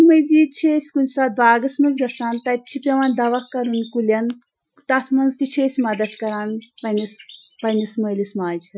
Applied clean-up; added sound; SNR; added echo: classical method Wiener filter.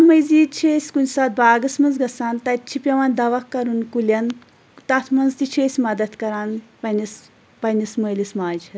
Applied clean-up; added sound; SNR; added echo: none; none; none; none.